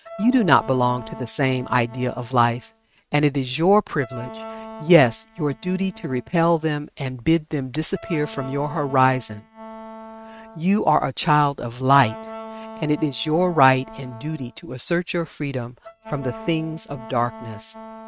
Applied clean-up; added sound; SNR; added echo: neural mask model RNNoise.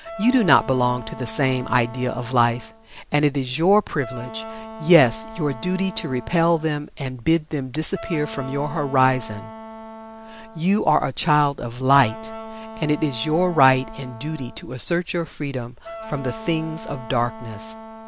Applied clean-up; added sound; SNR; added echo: none; Wind instrument, woodwind instrument; 15 dB; none.